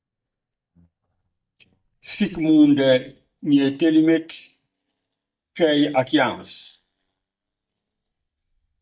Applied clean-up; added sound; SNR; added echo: neural mask model DeepFilterNet 3.